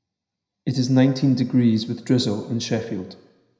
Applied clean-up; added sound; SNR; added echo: none; none; none; reverberation time 0.7 s.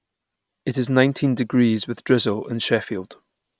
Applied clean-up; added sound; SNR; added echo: none; none; none; none.